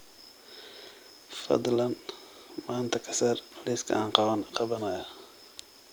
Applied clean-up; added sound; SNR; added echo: none; none; none; none.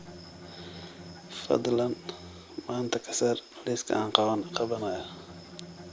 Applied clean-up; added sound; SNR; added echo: none; Bowed string instrument; 17 dB; none.